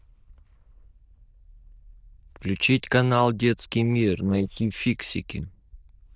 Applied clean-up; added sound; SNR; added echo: neural diffusion model UNIVERSE++.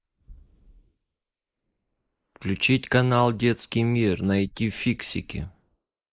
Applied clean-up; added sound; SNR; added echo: neural mask model Resemble Enhance denoiser.